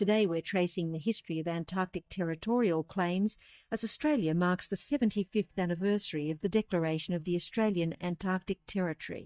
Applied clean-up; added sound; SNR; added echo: neural mask model DeepFilterNet 3.